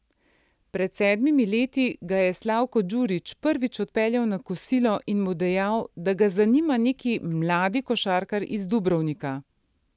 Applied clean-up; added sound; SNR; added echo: none; none; none; none.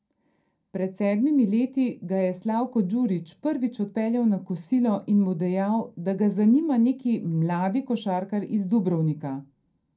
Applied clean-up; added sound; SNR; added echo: none; none; none; reverberation time 0.2 s.